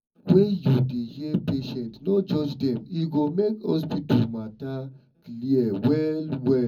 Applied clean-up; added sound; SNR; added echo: none; none; none; reverberation time 0.4 s.